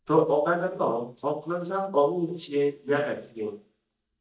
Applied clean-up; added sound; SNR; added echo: neural mask model DeepFilterNet 3.